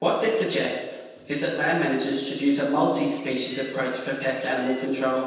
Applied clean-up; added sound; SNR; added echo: none; Bird; 19 dB; reverberation time 1.2 s.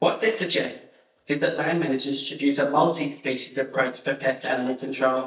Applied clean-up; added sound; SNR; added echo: neural mask model DeepFilterNet 3.